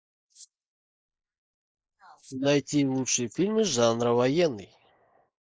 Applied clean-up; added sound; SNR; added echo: neural mask model Resemble Enhance denoiser.